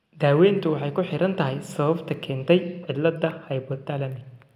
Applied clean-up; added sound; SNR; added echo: none; none; none; none.